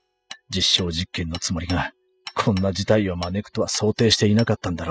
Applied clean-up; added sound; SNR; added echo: classical method spectral subtraction.